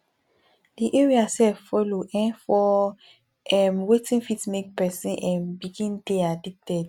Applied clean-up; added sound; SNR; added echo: none; none; none; none.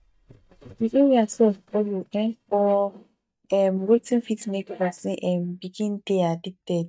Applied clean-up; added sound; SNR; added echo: neural mask model DeepFilterNet 3.